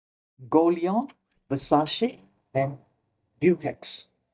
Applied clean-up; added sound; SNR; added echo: neural mask model DeepFilterNet 3.